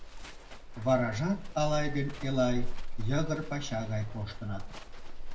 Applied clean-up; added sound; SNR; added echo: none; Livestock, farm animals, working animals; 2 dB; reverberation time 0.4 s.